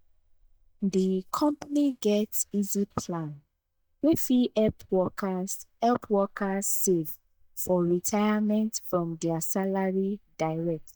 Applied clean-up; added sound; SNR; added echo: neural mask model DeepFilterNet 3.